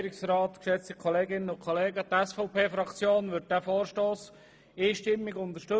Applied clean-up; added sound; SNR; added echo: none; none; none; none.